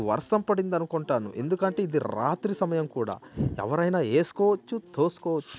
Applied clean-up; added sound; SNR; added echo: none; none; none; none.